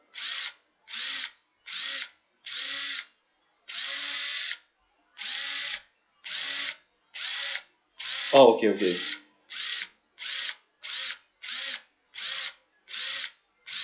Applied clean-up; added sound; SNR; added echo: classical method log-MMSE.